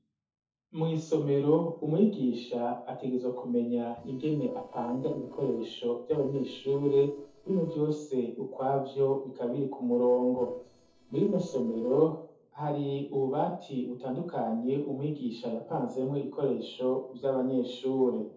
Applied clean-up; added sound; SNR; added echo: neural separator model SepFormer DNS4.